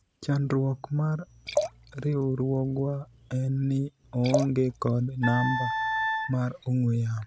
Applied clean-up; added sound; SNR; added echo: none; Liquid + Wind instrument, woodwind instrument; 5 dB; none.